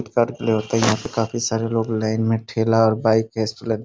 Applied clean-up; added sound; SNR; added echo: none; none; none; none.